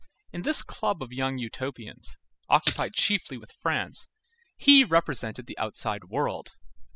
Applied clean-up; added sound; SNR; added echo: classical method spectral subtraction.